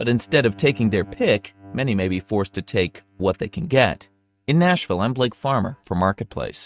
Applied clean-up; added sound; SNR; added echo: neural mask model RNNoise.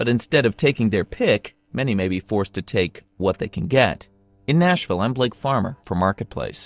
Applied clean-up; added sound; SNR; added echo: neural separator model SepFormer DNS4.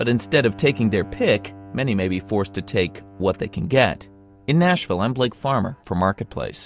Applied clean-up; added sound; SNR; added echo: none; Bowed string instrument; 20 dB; none.